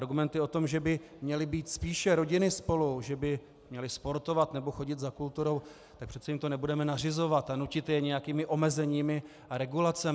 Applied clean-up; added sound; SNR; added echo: none; none; none; none.